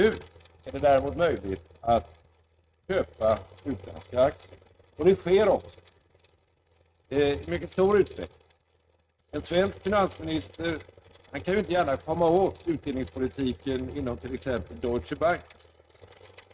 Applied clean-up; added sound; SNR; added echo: neural mask model RNNoise.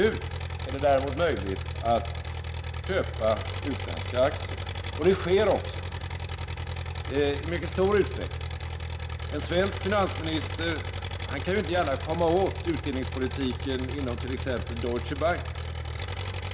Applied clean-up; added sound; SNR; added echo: none; Engine; 4 dB; none.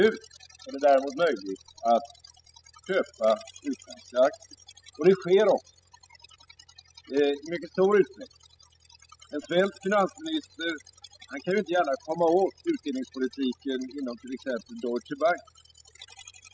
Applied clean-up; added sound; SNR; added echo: classical method spectral subtraction.